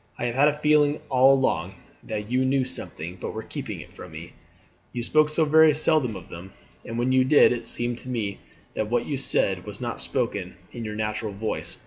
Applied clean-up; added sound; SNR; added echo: none; none; none; none.